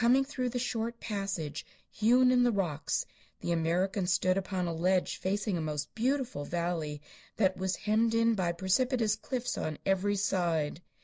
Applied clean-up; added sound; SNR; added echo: none; none; none; none.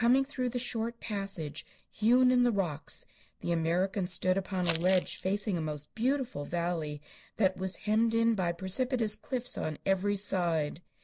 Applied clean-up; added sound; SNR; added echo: none; Crumpling, crinkling; 6 dB; none.